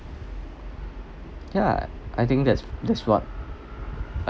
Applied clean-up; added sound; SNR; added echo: none; none; none; none.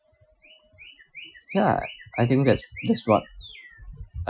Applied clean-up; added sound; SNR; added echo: classical method Wiener filter.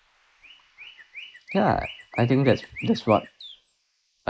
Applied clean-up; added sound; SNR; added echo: neural mask model Resemble Enhance denoiser.